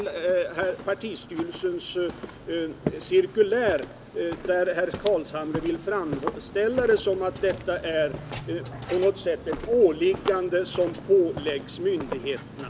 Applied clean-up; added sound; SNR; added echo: none; Walk, footsteps; 12 dB; none.